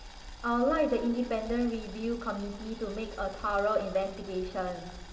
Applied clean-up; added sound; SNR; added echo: none; Boiling; 14 dB; reverberation time 1.7 s.